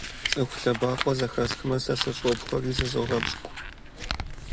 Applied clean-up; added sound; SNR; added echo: none; Crumpling, crinkling; 5 dB; none.